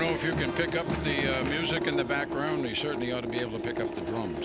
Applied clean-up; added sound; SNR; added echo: none; Drip / Sink (filling or washing) / Water tap, faucet; 2 dB; none.